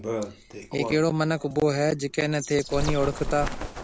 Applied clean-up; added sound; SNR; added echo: none; Bird; 7 dB; none.